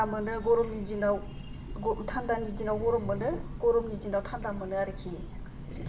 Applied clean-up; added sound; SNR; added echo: none; Train; 8 dB; reverberation time 0.7 s.